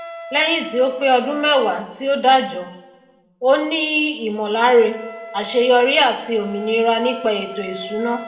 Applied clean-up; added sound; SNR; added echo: none; Wind instrument, woodwind instrument; 17 dB; reverberation time 1.0 s.